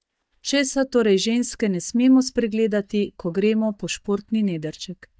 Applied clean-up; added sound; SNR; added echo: neural mask model DeepFilterNet 3.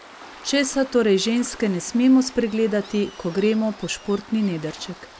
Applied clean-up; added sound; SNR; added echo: none; Waves, surf; 20 dB; none.